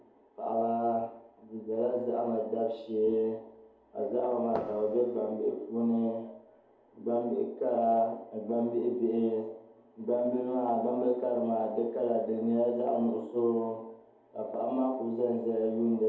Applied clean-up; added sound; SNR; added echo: none; Fireworks; 13 dB; reverberation time 2.1 s.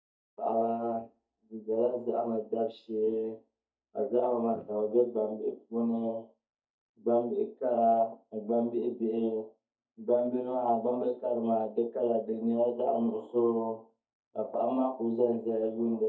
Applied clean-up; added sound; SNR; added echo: neural mask model DeepFilterNet 3.